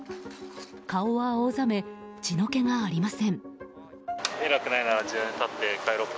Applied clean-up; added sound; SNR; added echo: none; Bowed string instrument; 19 dB; none.